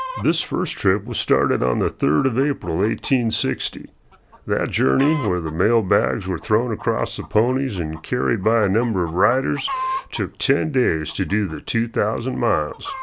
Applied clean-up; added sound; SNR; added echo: none; Chicken, rooster; 16 dB; none.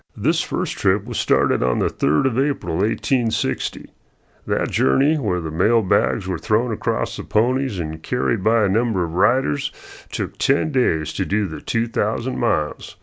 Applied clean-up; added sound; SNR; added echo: none; none; none; none.